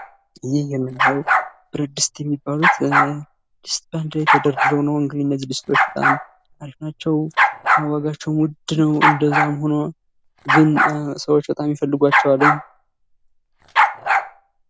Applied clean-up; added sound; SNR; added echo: none; Bark; 0 dB; none.